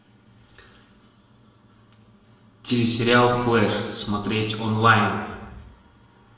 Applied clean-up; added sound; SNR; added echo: none; none; none; reverberation time 1.0 s.